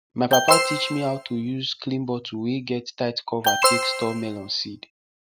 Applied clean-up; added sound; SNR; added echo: none; Alarm; -2 dB; none.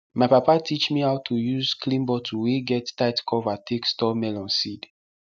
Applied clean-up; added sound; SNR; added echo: none; none; none; none.